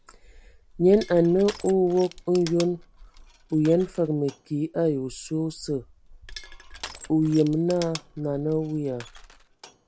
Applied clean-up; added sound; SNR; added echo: none; Crushing; 19 dB; none.